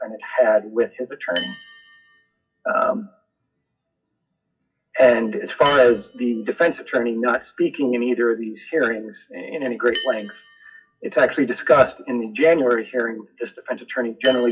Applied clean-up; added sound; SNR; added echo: classical method WPE with log-MMSE.